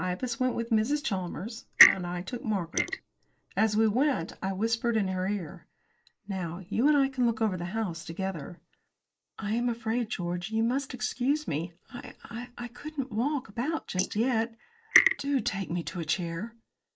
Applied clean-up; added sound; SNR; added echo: neural mask model Resemble Enhance denoiser.